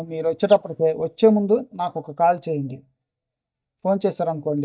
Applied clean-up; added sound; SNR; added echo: neural mask model DeepFilterNet 3.